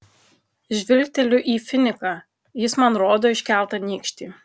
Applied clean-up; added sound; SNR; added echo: none; none; none; none.